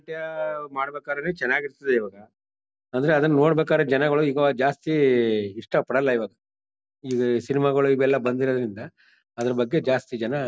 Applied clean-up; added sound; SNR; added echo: none; none; none; none.